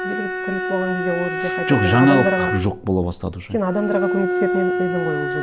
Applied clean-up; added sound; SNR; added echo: none; Bowed string instrument; 2 dB; none.